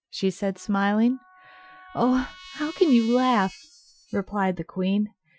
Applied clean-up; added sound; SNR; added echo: classical method Wiener filter.